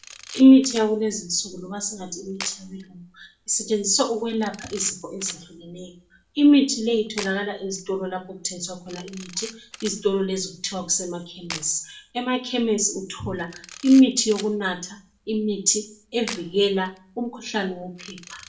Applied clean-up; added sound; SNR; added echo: none; Camera; 20 dB; reverberation time 0.3 s.